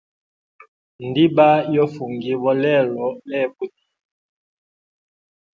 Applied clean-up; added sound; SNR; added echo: none; none; none; none.